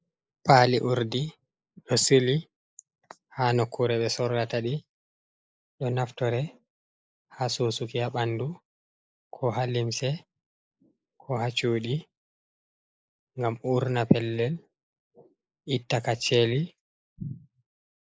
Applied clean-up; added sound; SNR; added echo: neural mask model Resemble Enhance denoiser.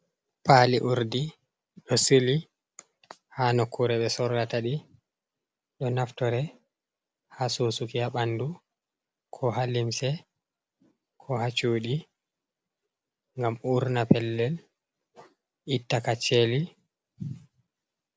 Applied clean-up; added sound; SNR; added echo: none; none; none; none.